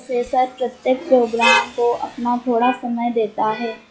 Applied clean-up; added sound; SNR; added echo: classical method log-MMSE.